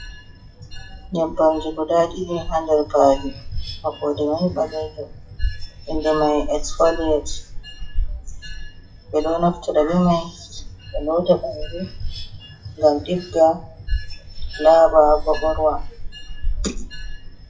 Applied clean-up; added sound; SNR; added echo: classical method WPE with log-MMSE.